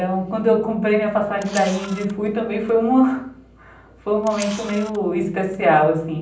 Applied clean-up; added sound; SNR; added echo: none; Camera; 18 dB; reverberation time 0.6 s.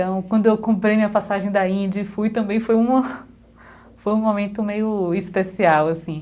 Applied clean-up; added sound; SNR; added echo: none; none; none; none.